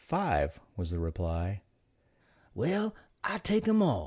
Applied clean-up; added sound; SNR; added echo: none; none; none; none.